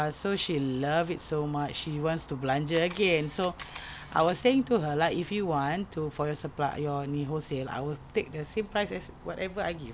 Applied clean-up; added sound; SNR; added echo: none; Camera; 16 dB; none.